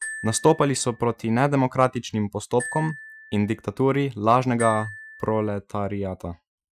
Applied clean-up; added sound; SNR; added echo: classical method Wiener filter.